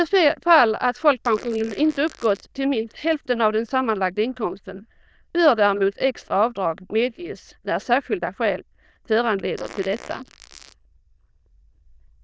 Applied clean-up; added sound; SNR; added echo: neural diffusion model UNIVERSE++.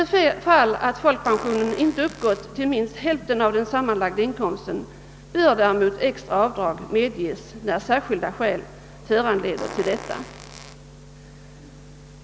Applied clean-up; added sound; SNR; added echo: none; Fart; 16 dB; none.